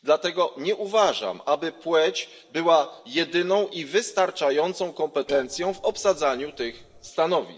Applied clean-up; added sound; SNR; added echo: neural separator model SepFormer DNS4.